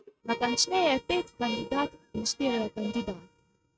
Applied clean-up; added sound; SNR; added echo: neural mask model RNNoise.